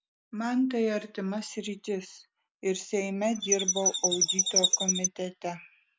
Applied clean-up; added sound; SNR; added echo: none; Chirp, tweet; -4 dB; none.